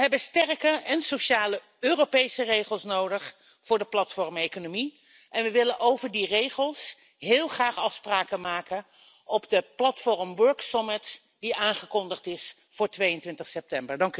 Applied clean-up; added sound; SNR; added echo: none; none; none; none.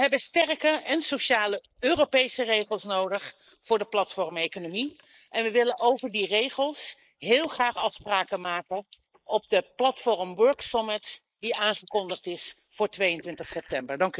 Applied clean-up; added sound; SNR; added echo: neural mask model Resemble Enhance denoiser.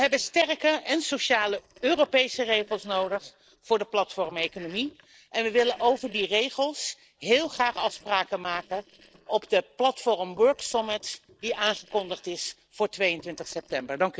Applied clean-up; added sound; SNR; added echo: neural separator model SepFormer DNS4.